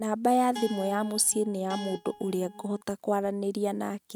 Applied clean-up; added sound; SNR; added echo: neural mask model RNNoise.